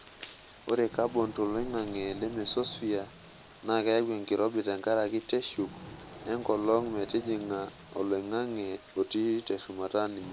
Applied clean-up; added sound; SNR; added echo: none; Rain + Wild animals; 17 dB; none.